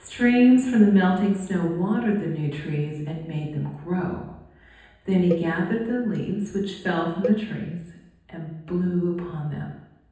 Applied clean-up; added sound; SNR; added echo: none; Cowbell; 12 dB; reverberation time 0.8 s.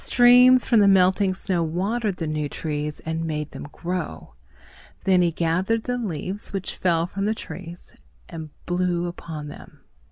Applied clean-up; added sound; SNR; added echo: none; none; none; none.